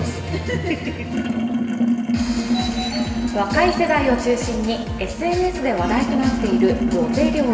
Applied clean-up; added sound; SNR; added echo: none; Sink (filling or washing); 1 dB; reverberation time 2.1 s.